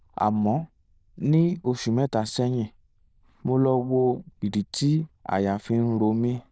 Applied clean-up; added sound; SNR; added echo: neural diffusion model UNIVERSE++.